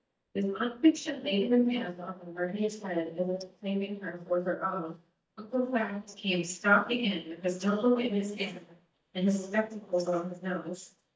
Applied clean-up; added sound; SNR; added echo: neural mask model DeepFilterNet 3.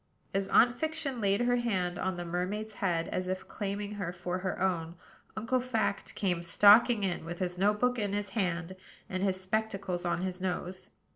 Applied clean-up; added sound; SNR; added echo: none; none; none; none.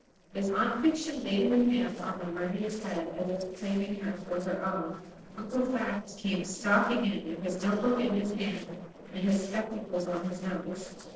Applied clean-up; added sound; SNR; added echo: neural separator model SepFormer DNS4.